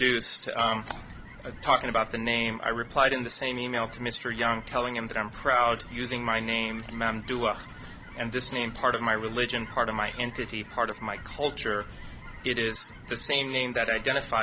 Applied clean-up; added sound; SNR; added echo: none; Chirp, tweet / Fowl; 20 dB; none.